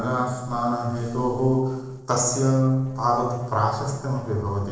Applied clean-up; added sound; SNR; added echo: neural separator model SepFormer DNS4.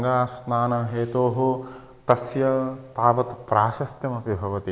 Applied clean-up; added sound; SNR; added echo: none; none; none; none.